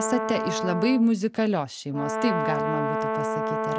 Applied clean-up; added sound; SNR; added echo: none; Brass instrument; 2 dB; none.